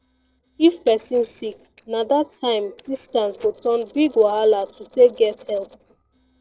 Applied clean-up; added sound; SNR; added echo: neural separator model SepFormer DNS4.